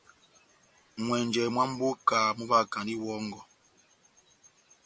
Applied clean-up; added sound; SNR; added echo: none; none; none; none.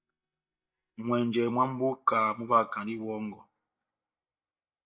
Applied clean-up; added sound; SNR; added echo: neural mask model DeepFilterNet 3.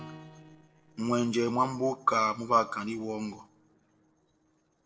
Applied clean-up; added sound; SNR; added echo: neural separator model SepFormer DNS4.